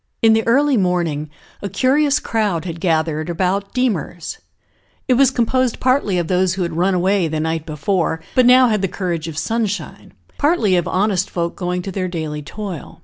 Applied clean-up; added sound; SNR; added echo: none; none; none; none.